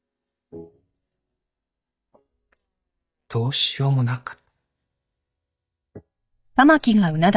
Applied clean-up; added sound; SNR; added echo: neural mask model DeepFilterNet 3.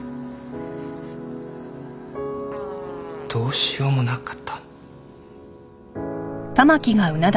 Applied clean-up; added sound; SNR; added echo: none; Fart; 20 dB; none.